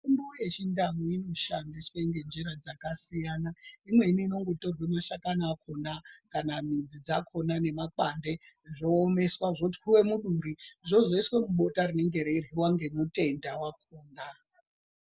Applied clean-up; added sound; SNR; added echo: none; none; none; none.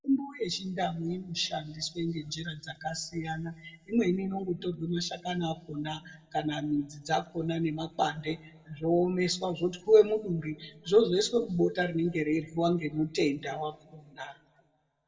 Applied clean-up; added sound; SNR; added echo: none; none; none; reverberation time 1.0 s.